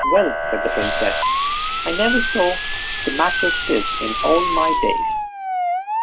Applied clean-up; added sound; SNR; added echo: none; Sink (filling or washing) + Motor vehicle (road) / Siren; -3 dB; none.